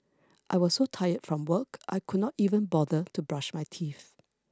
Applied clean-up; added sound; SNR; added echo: none; none; none; none.